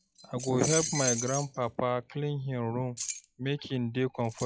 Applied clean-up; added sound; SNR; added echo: classical method log-MMSE.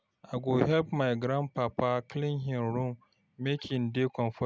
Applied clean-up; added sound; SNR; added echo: none; none; none; none.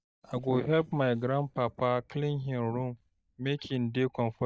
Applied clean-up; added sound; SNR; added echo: neural mask model DeepFilterNet 3.